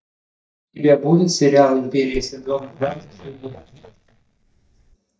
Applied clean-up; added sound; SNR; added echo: neural mask model DeepFilterNet 3.